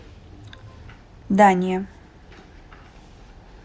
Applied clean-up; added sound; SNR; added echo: none; none; none; none.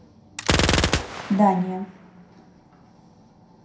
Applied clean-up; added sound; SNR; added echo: none; Gunshot, gunfire; -1 dB; reverberation time 0.4 s.